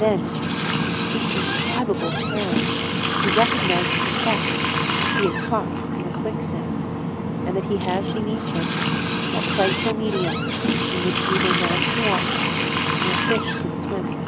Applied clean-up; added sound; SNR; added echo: none; Water tap, faucet; -5 dB; none.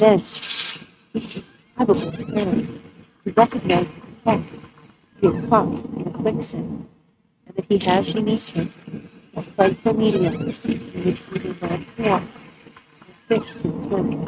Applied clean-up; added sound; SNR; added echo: neural mask model RNNoise.